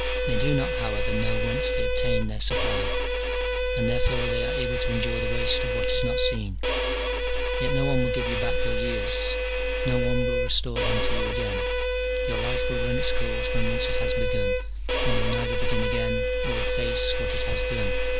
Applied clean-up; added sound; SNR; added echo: none; Bowed string instrument; 2 dB; none.